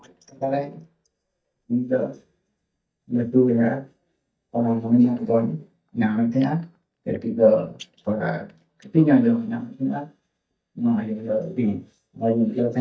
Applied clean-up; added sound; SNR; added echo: neural mask model DeepFilterNet 3.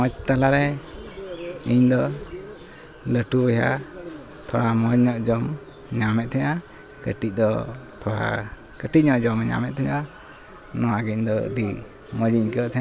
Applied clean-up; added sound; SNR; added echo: none; none; none; none.